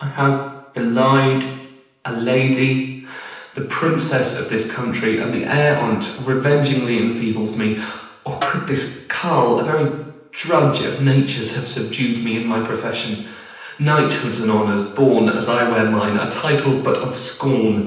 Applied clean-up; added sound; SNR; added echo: none; Snare drum; 13 dB; reverberation time 0.9 s.